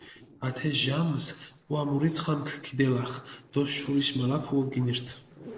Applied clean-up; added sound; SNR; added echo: neural separator model SepFormer DNS4.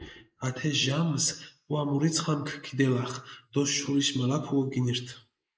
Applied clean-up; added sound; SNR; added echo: neural mask model Resemble Enhance denoiser.